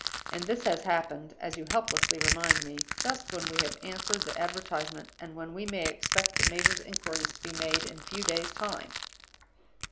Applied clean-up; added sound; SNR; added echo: none; Crushing; -2 dB; none.